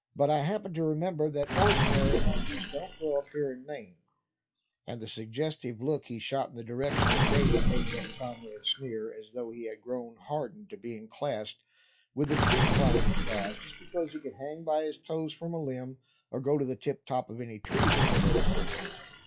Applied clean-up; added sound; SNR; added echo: classical method log-MMSE.